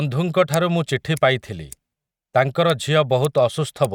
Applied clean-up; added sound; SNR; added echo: neural mask model RNNoise.